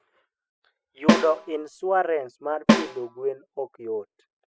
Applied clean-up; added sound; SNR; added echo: classical method spectral subtraction.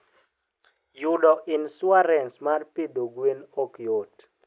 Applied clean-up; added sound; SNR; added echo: none; none; none; none.